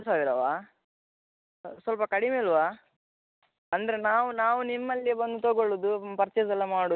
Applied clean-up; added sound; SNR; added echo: none; none; none; none.